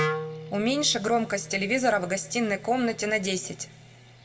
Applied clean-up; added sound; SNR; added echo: none; Wind instrument, woodwind instrument; 10 dB; reverberation time 0.8 s.